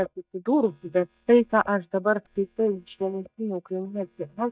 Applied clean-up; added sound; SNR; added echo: neural mask model DeepFilterNet 3.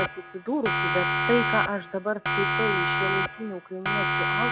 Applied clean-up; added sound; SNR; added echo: none; Siren; -3 dB; none.